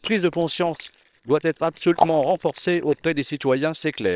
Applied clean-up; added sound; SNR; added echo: neural separator model SepFormer WHAM!.